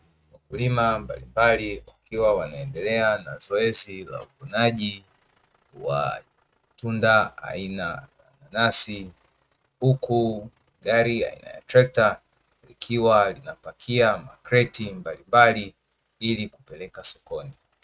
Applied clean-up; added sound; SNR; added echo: neural mask model RNNoise.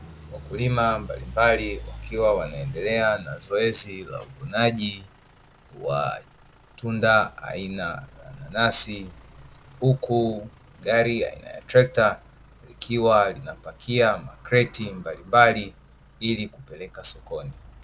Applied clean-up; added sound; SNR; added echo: none; Idling / Truck; 20 dB; none.